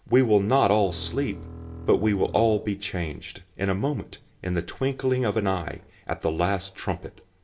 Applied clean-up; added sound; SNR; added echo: none; Bowed string instrument; 14 dB; reverberation time 0.2 s.